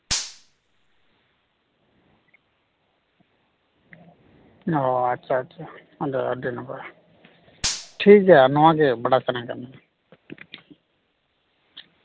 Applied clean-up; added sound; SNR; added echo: none; Gunshot, gunfire; 9 dB; none.